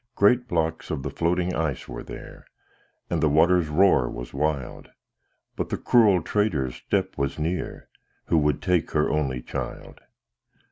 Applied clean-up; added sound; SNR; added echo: none; none; none; none.